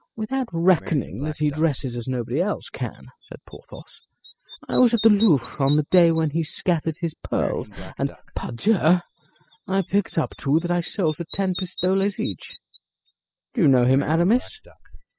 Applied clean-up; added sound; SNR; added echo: classical method spectral subtraction.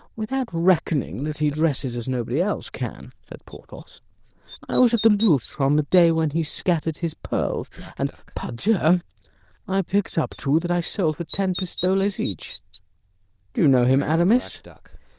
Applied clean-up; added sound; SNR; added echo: neural diffusion model UNIVERSE++.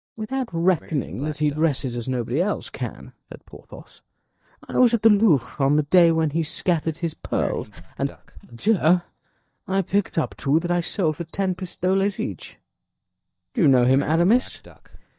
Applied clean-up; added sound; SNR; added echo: neural mask model DeepFilterNet 3.